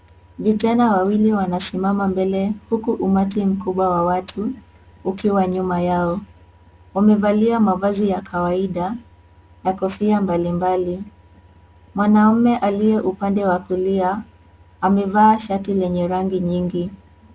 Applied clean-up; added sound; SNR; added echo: none; none; none; none.